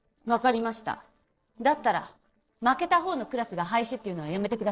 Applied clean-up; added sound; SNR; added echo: neural separator model SepFormer DNS4.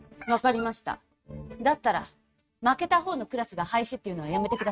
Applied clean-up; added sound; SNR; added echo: neural mask model RNNoise.